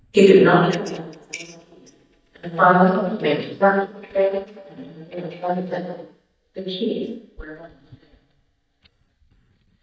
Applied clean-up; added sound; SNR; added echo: neural mask model DeepFilterNet 3.